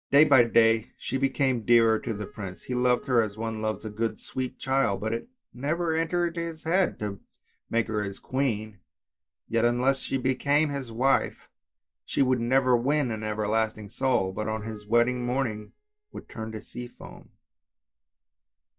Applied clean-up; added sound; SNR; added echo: neural mask model DeepFilterNet 3.